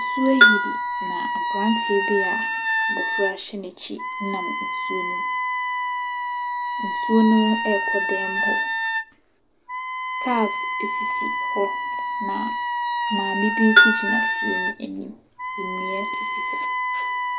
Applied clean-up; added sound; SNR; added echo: none; Wind instrument, woodwind instrument + Bell; -3 dB; none.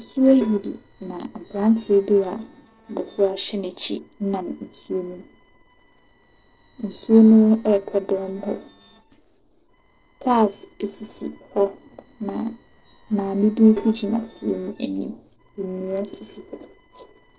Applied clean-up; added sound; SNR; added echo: neural separator model SepFormer DNS4.